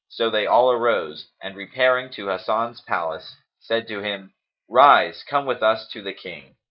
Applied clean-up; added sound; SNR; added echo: neural mask model Resemble Enhance denoiser.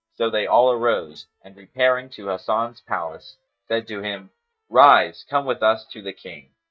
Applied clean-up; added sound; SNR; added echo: neural mask model DeepFilterNet 3.